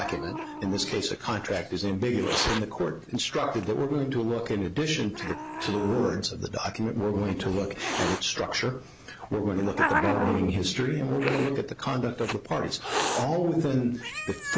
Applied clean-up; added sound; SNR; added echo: none; Hiss; 6 dB; none.